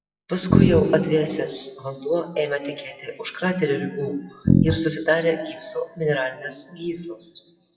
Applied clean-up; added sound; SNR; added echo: classical method WPE with log-MMSE.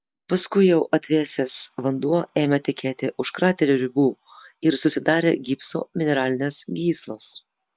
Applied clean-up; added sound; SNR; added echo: none; none; none; none.